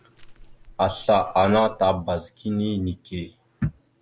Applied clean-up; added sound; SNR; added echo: none; Crushing; 20 dB; none.